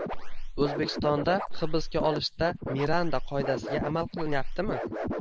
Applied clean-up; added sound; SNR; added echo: neural mask model Resemble Enhance denoiser.